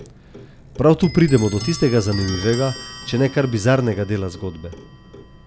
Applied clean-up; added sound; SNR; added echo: none; Clock; 15 dB; none.